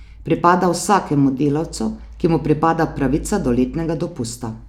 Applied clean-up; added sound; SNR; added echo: none; none; none; none.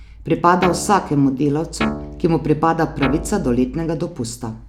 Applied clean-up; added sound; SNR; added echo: none; Guitar; 11 dB; none.